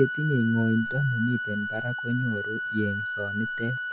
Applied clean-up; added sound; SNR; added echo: none; Organ; 5 dB; none.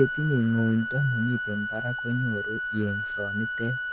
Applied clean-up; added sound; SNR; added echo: neural diffusion model UNIVERSE++.